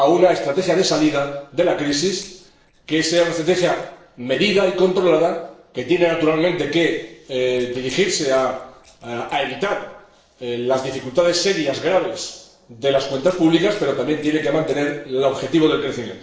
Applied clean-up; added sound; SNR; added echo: neural separator model SepFormer DNS4.